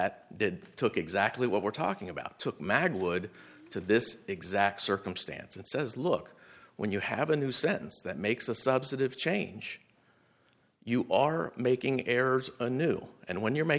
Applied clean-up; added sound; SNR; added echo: none; none; none; none.